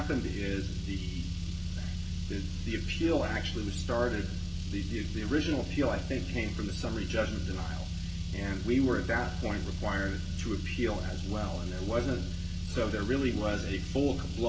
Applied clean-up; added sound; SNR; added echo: none; Car; 1 dB; reverberation time 0.2 s.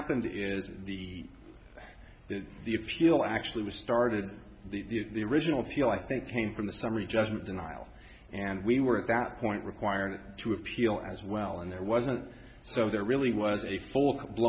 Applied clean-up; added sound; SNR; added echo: none; none; none; none.